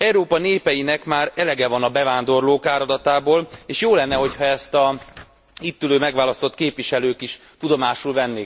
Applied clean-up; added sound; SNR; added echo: none; none; none; none.